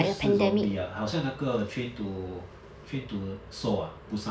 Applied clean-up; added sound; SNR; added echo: none; none; none; none.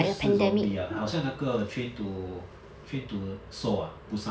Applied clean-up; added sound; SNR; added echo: none; Bowed string instrument; 17 dB; none.